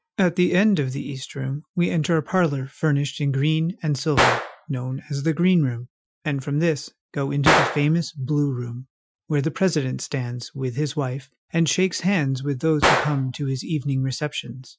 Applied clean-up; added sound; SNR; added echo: classical method Wiener filter.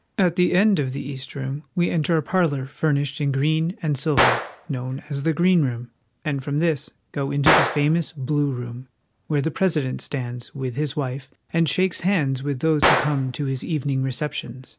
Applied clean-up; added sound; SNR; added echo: none; Gunshot, gunfire; 7 dB; none.